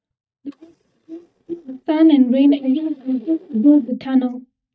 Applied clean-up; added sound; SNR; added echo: neural mask model DeepFilterNet 3.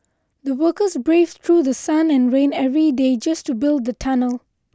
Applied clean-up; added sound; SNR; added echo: none; none; none; none.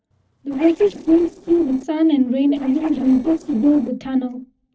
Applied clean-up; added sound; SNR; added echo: neural separator model SepFormer DNS4.